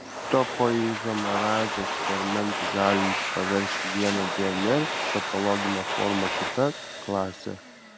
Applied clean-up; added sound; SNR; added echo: none; Domestic sounds, home sounds; 2 dB; none.